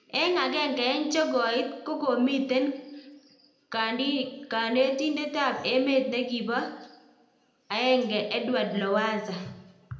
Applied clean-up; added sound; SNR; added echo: none; none; none; reverberation time 0.7 s.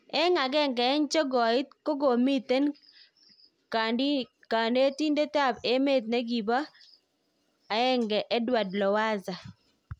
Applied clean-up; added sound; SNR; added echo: none; none; none; none.